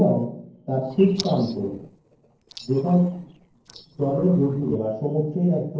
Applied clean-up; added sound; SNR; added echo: neural separator model SepFormer DNS4.